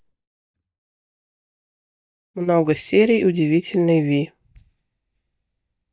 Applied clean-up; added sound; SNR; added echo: neural mask model DeepFilterNet 3.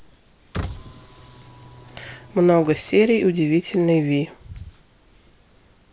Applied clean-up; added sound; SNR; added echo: none; Car; 15 dB; none.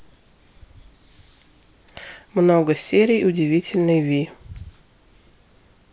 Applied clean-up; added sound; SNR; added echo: none; none; none; none.